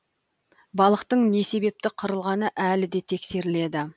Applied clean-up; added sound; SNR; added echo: none; none; none; none.